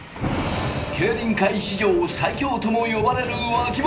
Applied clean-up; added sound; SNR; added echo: none; Thunder / Rain; 8 dB; reverberation time 0.5 s.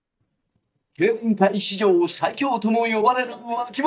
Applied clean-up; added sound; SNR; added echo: neural mask model DeepFilterNet 3.